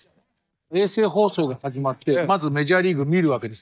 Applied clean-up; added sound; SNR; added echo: neural mask model DeepFilterNet 3.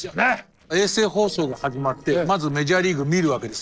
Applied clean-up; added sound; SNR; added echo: neural separator model SepFormer DNS4.